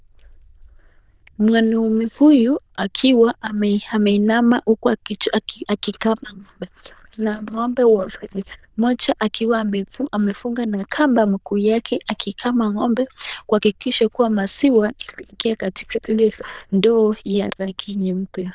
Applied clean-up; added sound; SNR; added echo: neural diffusion model UNIVERSE++.